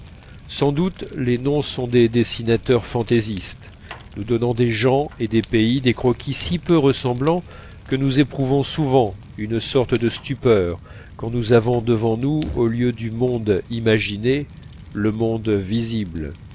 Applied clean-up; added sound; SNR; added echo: none; Fire + Fire; 18 dB; none.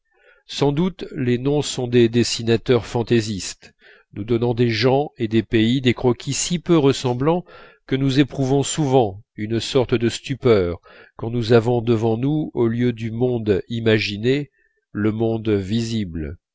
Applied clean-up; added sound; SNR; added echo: none; none; none; none.